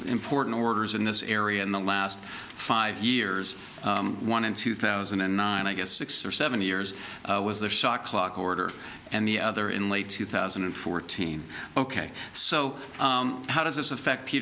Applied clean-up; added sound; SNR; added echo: none; none; none; none.